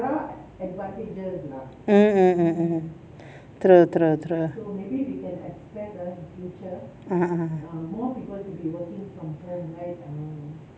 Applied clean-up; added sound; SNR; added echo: none; none; none; none.